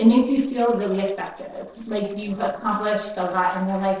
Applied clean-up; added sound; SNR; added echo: neural separator model SepFormer DNS4.